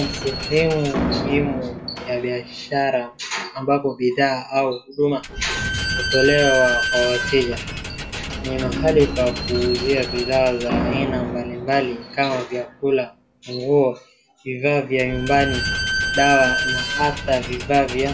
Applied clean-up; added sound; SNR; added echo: none; Squeak / Slam; 5 dB; reverberation time 0.2 s.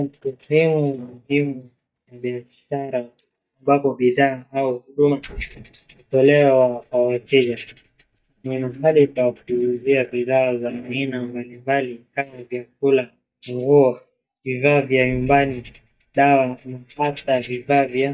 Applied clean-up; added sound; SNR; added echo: neural mask model DeepFilterNet 3.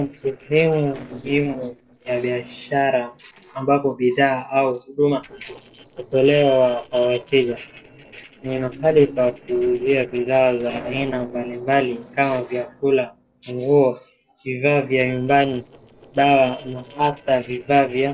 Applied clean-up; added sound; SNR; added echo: neural separator model SepFormer DNS4.